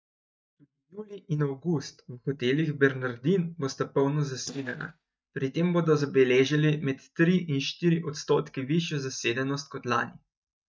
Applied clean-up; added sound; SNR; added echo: neural mask model DeepFilterNet 3.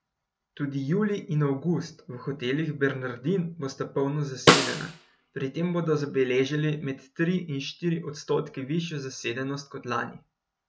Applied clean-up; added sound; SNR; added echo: none; Snare drum; -4 dB; none.